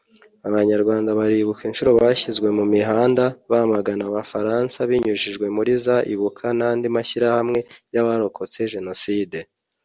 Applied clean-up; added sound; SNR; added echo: none; none; none; none.